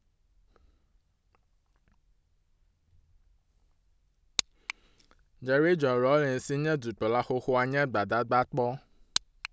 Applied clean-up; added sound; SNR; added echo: none; none; none; none.